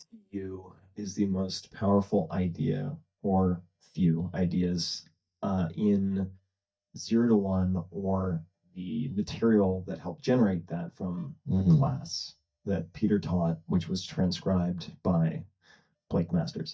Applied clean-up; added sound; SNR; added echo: neural mask model DeepFilterNet 3.